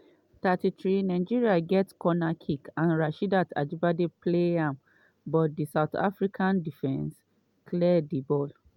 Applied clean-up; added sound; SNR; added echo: none; none; none; none.